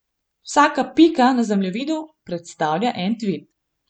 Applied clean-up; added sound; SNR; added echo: none; none; none; none.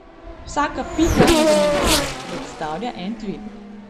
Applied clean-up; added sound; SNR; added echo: none; Race car, auto racing / Accelerating, revving, vroom; -5 dB; none.